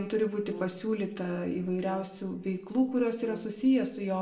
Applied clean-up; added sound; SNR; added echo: neural separator model SepFormer DNS4.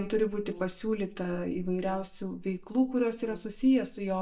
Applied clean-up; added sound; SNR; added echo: neural mask model DeepFilterNet 3.